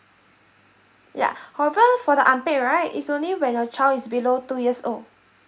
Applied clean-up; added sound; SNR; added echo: none; none; none; none.